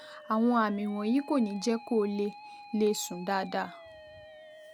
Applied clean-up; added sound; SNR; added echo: none; Musical instrument; 18 dB; none.